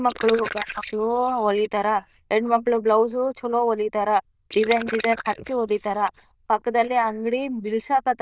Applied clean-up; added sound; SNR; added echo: neural diffusion model UNIVERSE++.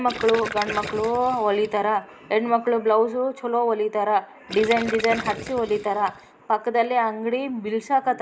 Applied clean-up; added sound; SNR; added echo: none; Gurgling; 11 dB; none.